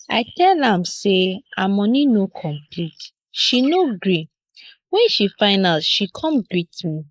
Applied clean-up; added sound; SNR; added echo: neural mask model Resemble Enhance denoiser.